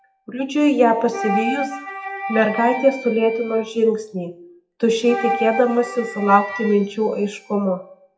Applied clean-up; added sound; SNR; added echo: classical method WPE with log-MMSE.